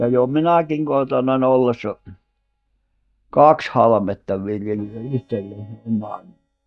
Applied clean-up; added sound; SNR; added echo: neural mask model DeepFilterNet 3.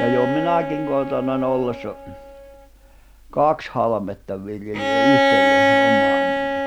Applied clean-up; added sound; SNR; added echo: none; Bowed string instrument; -2 dB; none.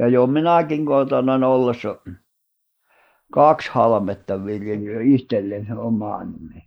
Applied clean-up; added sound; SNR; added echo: neural mask model Resemble Enhance denoiser.